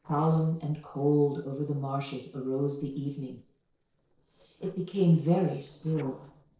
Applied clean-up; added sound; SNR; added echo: neural separator model SepFormer DNS4.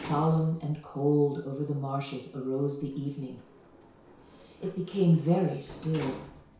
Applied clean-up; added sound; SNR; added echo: none; Sliding door; 18 dB; reverberation time 0.6 s.